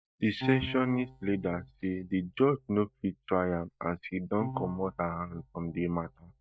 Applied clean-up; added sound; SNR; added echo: neural mask model DeepFilterNet 3.